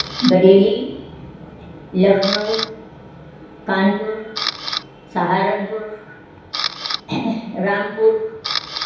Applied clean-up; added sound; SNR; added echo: none; Camera; 10 dB; reverberation time 2.2 s.